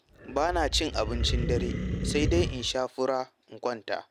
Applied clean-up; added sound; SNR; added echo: none; Animal; 1 dB; none.